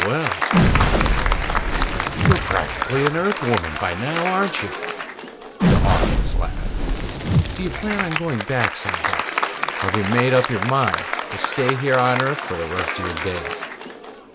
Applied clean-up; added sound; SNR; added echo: none; Crackle + Applause; -3 dB; none.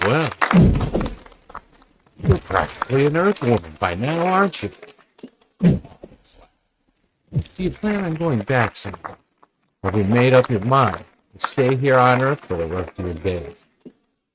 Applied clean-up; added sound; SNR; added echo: neural mask model RNNoise.